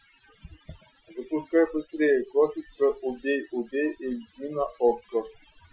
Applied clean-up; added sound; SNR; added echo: classical method Wiener filter.